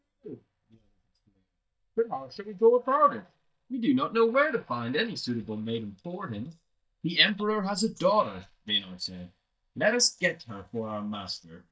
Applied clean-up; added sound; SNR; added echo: neural mask model DeepFilterNet 3.